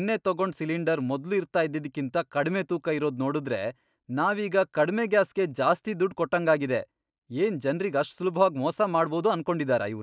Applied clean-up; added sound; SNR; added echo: none; none; none; none.